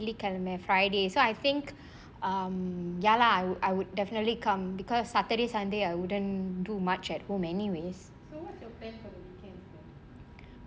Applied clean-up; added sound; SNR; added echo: none; none; none; none.